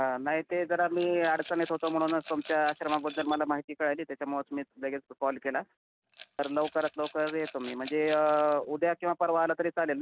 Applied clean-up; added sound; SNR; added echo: none; Rattle / Glass; 11 dB; none.